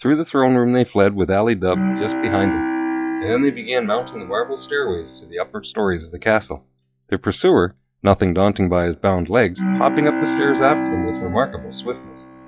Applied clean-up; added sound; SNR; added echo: classical method log-MMSE.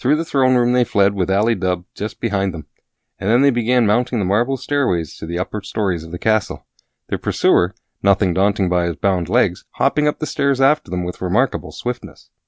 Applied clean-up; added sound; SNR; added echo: none; none; none; none.